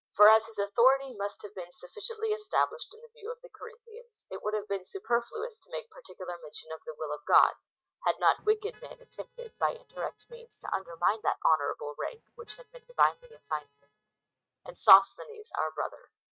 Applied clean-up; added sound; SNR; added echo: neural mask model RNNoise.